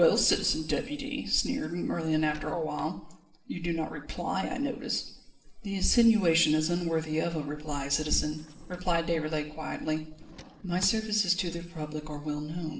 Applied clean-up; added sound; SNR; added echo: neural separator model SepFormer DNS4.